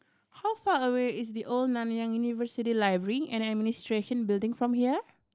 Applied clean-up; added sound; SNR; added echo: none; none; none; none.